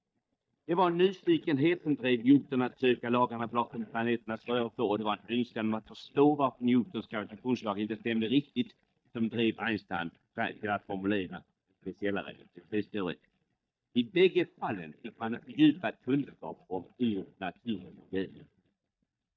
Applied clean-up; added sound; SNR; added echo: neural mask model DeepFilterNet 3.